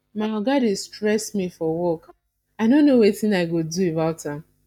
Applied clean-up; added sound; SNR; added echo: neural mask model DeepFilterNet 3.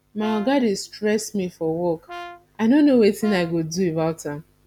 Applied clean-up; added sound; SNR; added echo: none; Brass instrument; 18 dB; none.